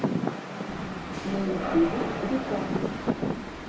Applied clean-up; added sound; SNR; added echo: none; Rain; -1 dB; reverberation time 0.6 s.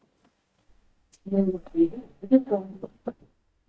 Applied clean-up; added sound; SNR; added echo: neural mask model DeepFilterNet 3.